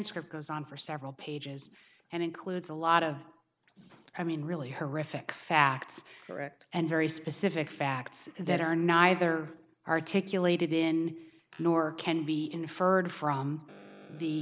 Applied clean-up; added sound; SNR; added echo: none; none; none; none.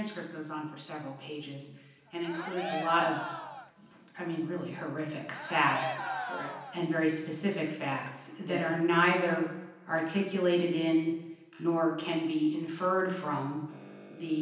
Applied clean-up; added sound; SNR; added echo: none; Cheering; 7 dB; reverberation time 0.9 s.